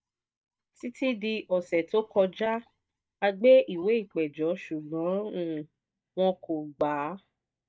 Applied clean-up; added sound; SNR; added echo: neural mask model DeepFilterNet 3.